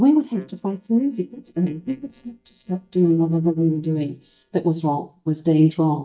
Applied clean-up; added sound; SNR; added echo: neural mask model DeepFilterNet 3.